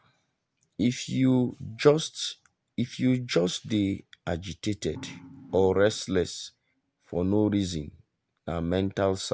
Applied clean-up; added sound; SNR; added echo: none; none; none; none.